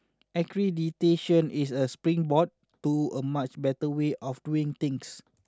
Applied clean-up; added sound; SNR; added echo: none; none; none; none.